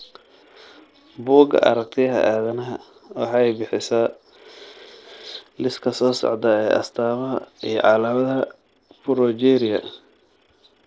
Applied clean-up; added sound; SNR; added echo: neural separator model SepFormer DNS4.